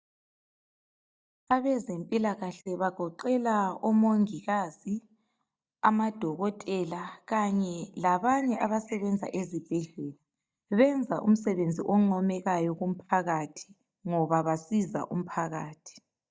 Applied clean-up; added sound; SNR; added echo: neural mask model DeepFilterNet 3.